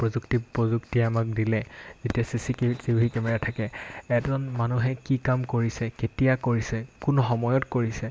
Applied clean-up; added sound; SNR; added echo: none; none; none; none.